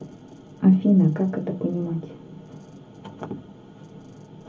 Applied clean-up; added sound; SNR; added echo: none; none; none; reverberation time 0.3 s.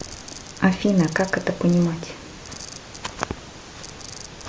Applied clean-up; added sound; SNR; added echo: none; none; none; none.